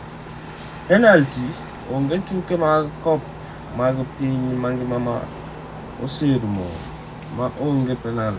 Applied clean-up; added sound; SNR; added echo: none; Cricket; 12 dB; reverberation time 0.3 s.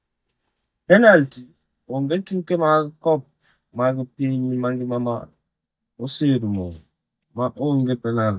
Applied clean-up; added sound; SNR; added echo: neural mask model DeepFilterNet 3.